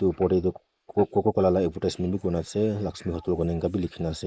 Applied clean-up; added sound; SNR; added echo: neural mask model Resemble Enhance denoiser.